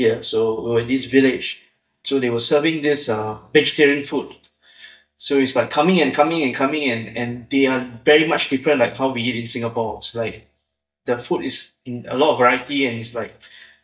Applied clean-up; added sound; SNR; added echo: neural mask model DeepFilterNet 3.